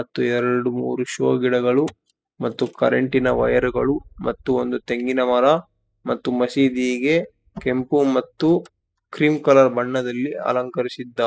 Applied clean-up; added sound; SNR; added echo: classical method spectral subtraction.